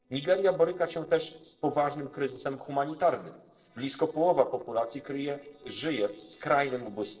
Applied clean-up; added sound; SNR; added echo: neural separator model SepFormer DNS4.